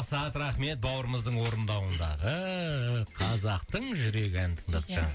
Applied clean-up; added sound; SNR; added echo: none; none; none; none.